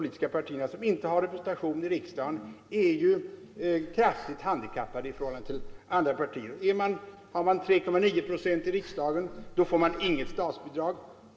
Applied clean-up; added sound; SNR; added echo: none; Breathing; 14 dB; reverberation time 0.7 s.